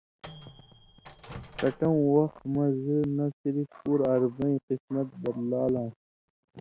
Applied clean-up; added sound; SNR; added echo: none; Microwave oven; 17 dB; none.